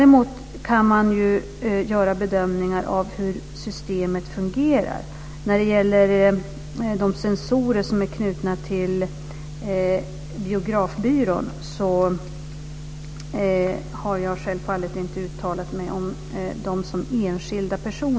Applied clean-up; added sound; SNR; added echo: none; none; none; none.